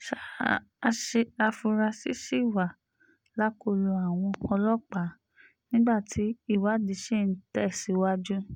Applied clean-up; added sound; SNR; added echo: none; none; none; none.